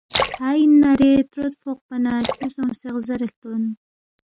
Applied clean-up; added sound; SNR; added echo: neural mask model RNNoise.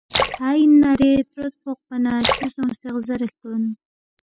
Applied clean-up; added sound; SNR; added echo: classical method spectral subtraction.